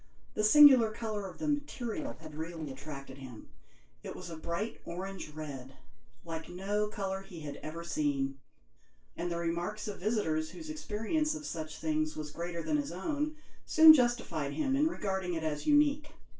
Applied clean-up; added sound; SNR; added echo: neural separator model SepFormer DNS4.